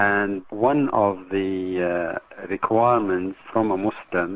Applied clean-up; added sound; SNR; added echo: none; none; none; none.